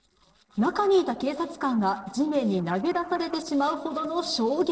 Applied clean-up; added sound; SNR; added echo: neural separator model SepFormer DNS4.